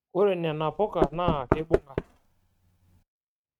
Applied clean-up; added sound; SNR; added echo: neural mask model RNNoise.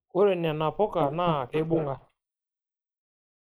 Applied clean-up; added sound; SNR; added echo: neural mask model Resemble Enhance denoiser.